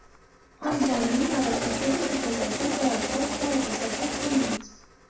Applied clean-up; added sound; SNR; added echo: none; Engine starting; 1 dB; reverberation time 0.6 s.